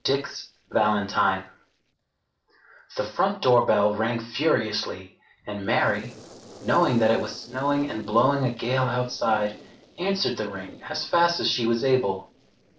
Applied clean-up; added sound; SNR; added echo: neural separator model SepFormer DNS4.